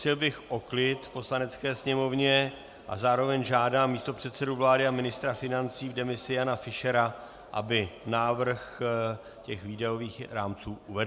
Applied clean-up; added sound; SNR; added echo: none; none; none; none.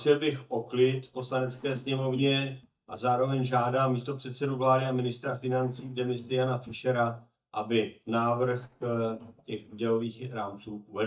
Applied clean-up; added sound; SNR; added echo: neural mask model DeepFilterNet 3.